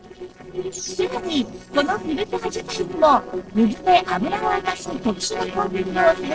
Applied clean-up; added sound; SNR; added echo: neural separator model SepFormer DNS4.